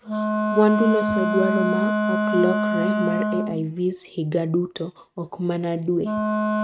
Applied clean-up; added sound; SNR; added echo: neural mask model RNNoise.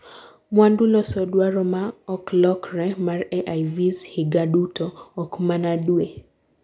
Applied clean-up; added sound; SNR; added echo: none; none; none; none.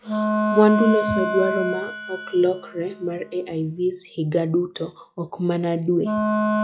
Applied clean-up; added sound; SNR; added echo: classical method log-MMSE.